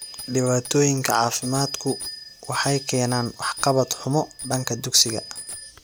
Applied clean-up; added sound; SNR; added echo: none; Bicycle bell; 13 dB; none.